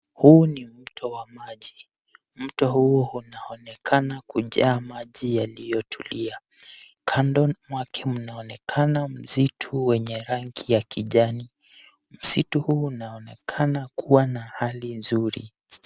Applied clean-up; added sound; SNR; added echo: none; none; none; none.